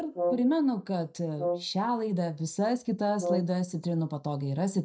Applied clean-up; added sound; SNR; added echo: neural mask model DeepFilterNet 3.